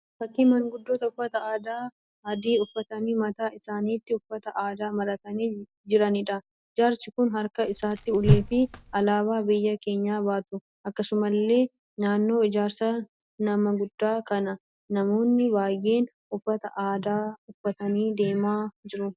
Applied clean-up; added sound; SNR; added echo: none; Whoosh, swoosh, swish; -1 dB; none.